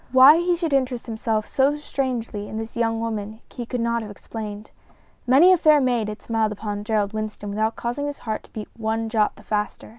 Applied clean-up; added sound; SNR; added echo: none; none; none; none.